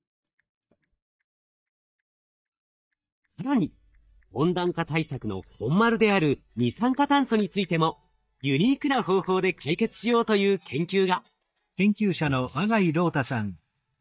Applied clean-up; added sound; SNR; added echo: neural mask model DeepFilterNet 3.